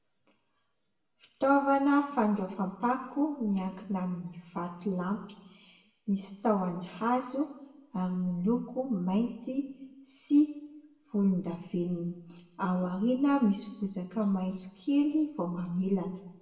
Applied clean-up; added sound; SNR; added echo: none; none; none; reverberation time 0.9 s.